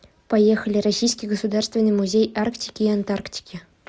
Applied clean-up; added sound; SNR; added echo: none; none; none; none.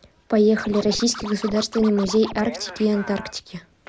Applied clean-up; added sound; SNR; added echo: none; Scratching (performance technique); 15 dB; none.